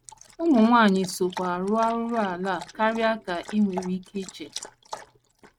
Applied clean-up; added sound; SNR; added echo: neural mask model RNNoise.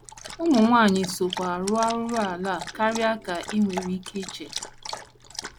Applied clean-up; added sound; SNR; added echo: none; Dog; 13 dB; none.